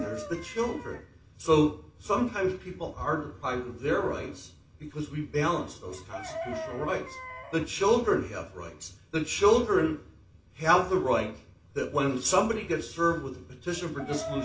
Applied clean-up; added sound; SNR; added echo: none; Chicken, rooster; 16 dB; reverberation time 0.3 s.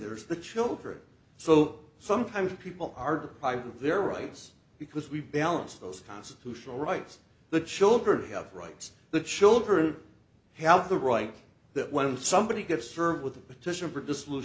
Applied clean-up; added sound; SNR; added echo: none; none; none; none.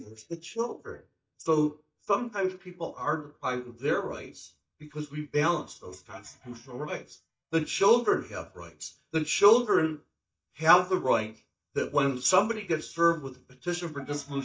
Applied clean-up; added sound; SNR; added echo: neural mask model DeepFilterNet 3.